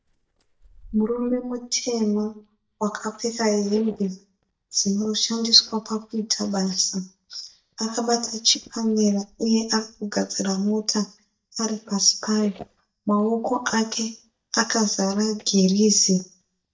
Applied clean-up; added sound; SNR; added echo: neural mask model DeepFilterNet 3.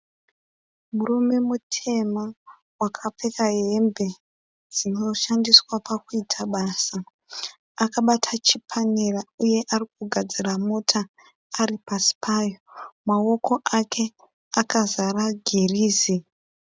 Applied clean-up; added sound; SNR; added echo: none; none; none; none.